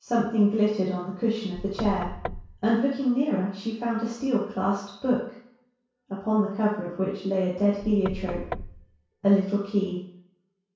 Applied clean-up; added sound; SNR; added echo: none; Knock / Wood; 11 dB; reverberation time 0.6 s.